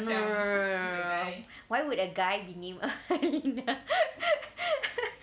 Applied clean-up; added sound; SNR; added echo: none; none; none; none.